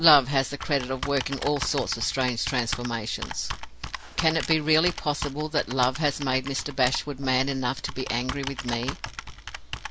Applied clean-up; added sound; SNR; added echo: none; Computer keyboard; 9 dB; none.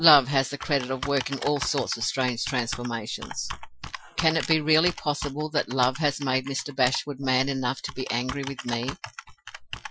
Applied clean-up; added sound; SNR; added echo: classical method Wiener filter.